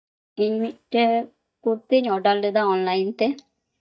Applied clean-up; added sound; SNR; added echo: neural mask model DeepFilterNet 3.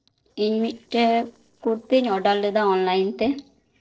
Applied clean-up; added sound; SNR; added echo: neural separator model SepFormer DNS4.